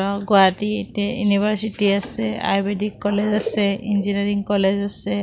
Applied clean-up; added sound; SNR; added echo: none; none; none; none.